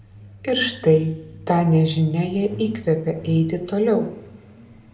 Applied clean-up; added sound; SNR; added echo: none; Truck; 19 dB; reverberation time 0.7 s.